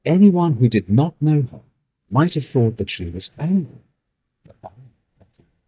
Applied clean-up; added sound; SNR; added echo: neural mask model DeepFilterNet 3.